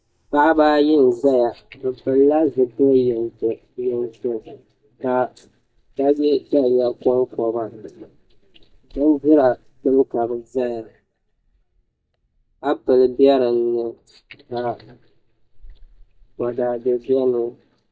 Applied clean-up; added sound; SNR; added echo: neural mask model DeepFilterNet 3.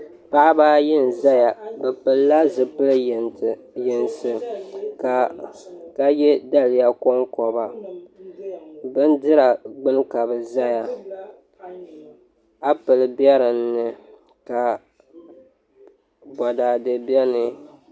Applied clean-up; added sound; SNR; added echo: none; none; none; none.